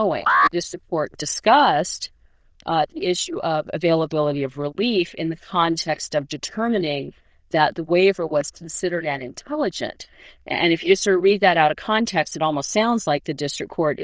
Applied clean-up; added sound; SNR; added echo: neural diffusion model UNIVERSE++.